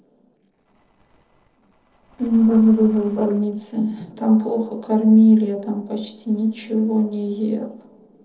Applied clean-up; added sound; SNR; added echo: neural separator model SepFormer DNS4.